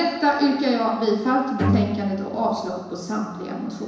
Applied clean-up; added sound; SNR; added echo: none; Bowed string instrument; 4 dB; reverberation time 1.0 s.